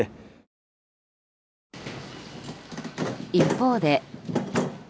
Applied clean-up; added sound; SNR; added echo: none; none; none; none.